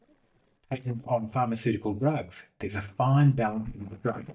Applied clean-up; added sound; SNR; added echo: neural mask model DeepFilterNet 3.